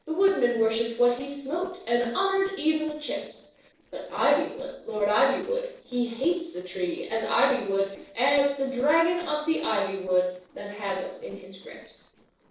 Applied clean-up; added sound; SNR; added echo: neural separator model SepFormer DNS4.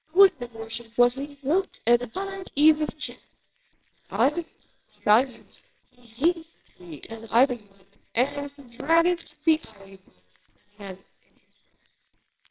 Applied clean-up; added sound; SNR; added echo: neural separator model SepFormer WHAMR!.